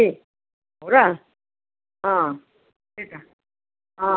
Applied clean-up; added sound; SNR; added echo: none; none; none; none.